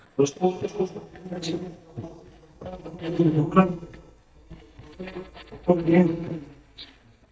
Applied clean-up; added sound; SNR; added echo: neural mask model DeepFilterNet 3.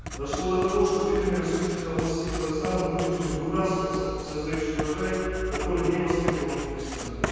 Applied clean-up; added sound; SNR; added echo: none; Writing; 7 dB; reverberation time 2.2 s.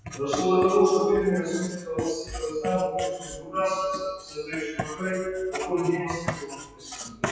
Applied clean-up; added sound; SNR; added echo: classical method WPE with log-MMSE.